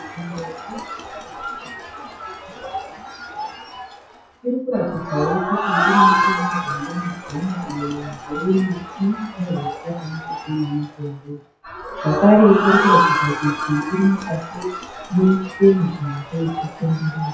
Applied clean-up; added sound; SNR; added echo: classical method WPE with log-MMSE.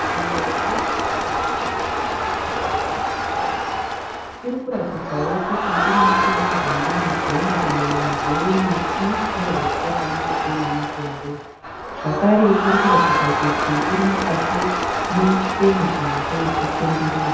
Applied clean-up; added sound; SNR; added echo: none; Crowd; -2 dB; reverberation time 0.8 s.